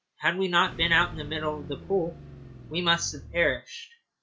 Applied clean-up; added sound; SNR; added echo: none; Car; 13 dB; none.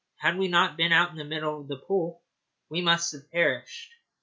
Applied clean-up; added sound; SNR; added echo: none; none; none; none.